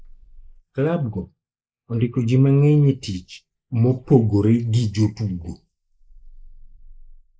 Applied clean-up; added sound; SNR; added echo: neural mask model Resemble Enhance denoiser.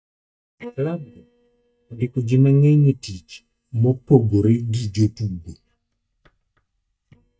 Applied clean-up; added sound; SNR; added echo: neural mask model DeepFilterNet 3.